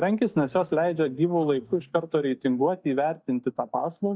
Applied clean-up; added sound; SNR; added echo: neural mask model DeepFilterNet 3.